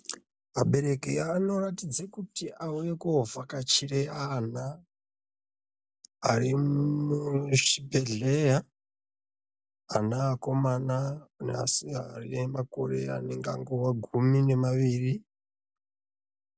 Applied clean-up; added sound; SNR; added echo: none; none; none; none.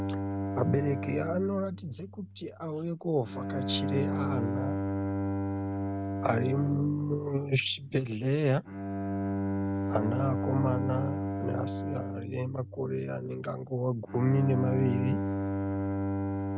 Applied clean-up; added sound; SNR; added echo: none; Bowed string instrument; 2 dB; none.